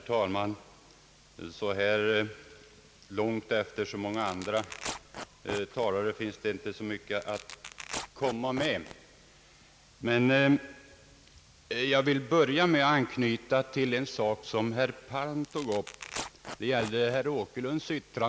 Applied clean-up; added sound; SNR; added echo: none; Tearing; 13 dB; none.